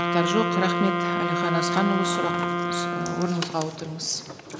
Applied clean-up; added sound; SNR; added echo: none; Wind instrument, woodwind instrument; -1 dB; none.